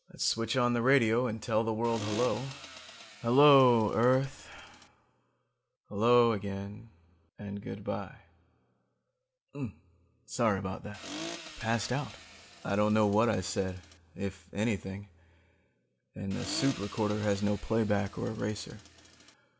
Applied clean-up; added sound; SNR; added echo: none; Accelerating, revving, vroom; 14 dB; none.